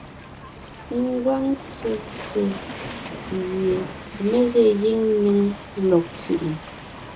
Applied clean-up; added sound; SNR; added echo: none; Waves, surf; 13 dB; reverberation time 0.2 s.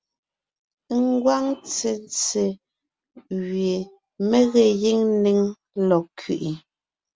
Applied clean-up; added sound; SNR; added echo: none; none; none; none.